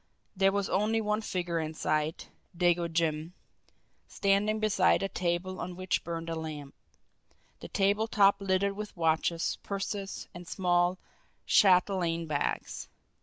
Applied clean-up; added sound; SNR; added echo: none; none; none; none.